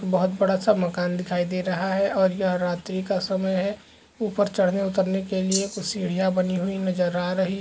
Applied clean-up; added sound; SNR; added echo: none; Rattle (instrument); 6 dB; none.